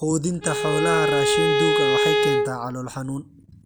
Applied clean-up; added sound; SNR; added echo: none; Bowed string instrument; -4 dB; none.